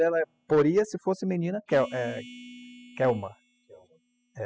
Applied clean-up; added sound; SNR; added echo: classical method spectral subtraction.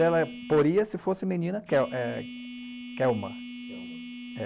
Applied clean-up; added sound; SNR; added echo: none; Telephone; 13 dB; none.